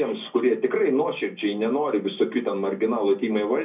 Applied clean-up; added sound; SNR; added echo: none; none; none; reverberation time 0.4 s.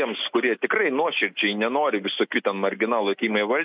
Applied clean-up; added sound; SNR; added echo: none; none; none; none.